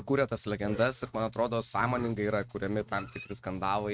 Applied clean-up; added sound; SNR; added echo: neural mask model RNNoise.